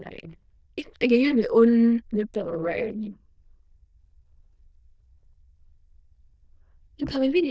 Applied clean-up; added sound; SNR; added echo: neural diffusion model UNIVERSE++.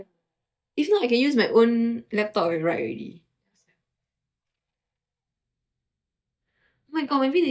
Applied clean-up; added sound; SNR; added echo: neural mask model DeepFilterNet 3.